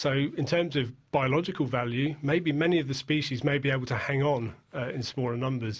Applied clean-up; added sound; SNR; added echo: none; none; none; none.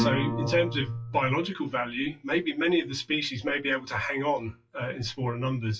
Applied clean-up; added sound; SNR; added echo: classical method WPE with log-MMSE.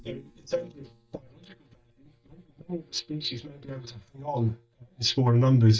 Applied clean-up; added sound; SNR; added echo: neural mask model DeepFilterNet 3.